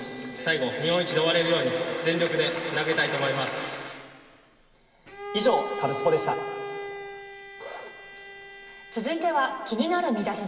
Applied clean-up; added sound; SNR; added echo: none; Bowed string instrument; 12 dB; reverberation time 2.3 s.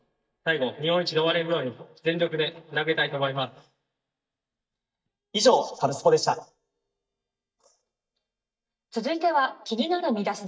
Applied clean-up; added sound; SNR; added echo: neural mask model DeepFilterNet 3.